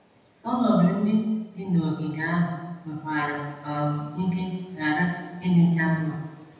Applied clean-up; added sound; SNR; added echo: none; none; none; reverberation time 1.0 s.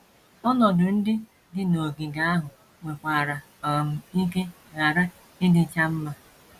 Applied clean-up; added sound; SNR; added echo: none; none; none; none.